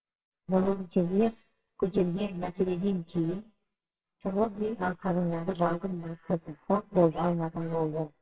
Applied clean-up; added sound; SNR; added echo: neural separator model SepFormer WHAMR!.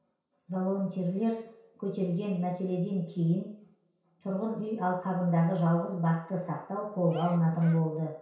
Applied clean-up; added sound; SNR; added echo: none; Cheering; 16 dB; reverberation time 0.6 s.